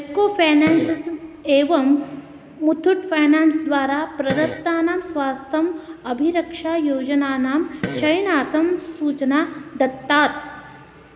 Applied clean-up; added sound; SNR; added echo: none; Fart; 13 dB; none.